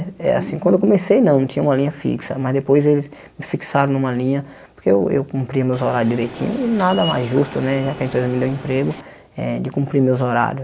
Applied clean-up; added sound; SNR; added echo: none; Subway, metro, underground; 14 dB; none.